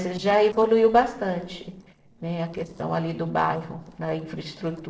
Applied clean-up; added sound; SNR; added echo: neural separator model SepFormer DNS4.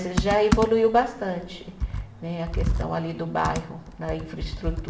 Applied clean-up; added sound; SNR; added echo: none; Computer keyboard; 3 dB; reverberation time 0.9 s.